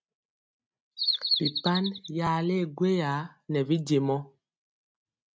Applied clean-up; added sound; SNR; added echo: neural mask model RNNoise.